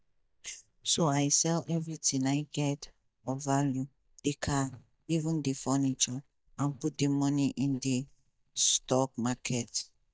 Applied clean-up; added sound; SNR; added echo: neural mask model DeepFilterNet 3.